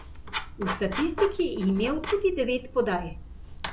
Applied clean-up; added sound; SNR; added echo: none; Writing; 8 dB; none.